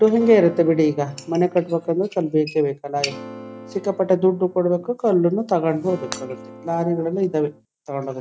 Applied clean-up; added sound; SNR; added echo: none; Acoustic guitar / Strum + Shatter; 18 dB; none.